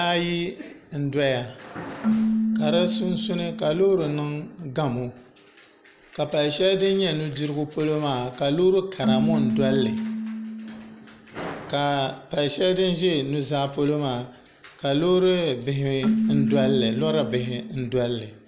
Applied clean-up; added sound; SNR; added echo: none; Keyboard (musical); 5 dB; none.